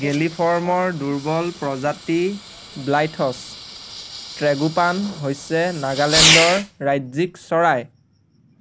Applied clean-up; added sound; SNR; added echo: none; Fireworks; 4 dB; none.